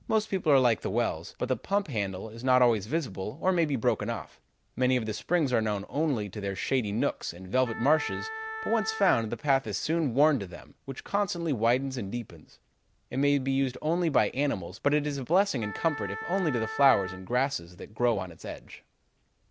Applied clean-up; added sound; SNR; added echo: none; Wind instrument, woodwind instrument; 10 dB; none.